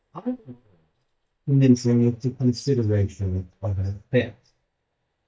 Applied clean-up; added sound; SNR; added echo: neural mask model DeepFilterNet 3.